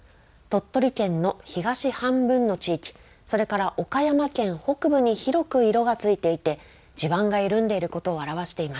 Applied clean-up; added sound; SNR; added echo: none; none; none; none.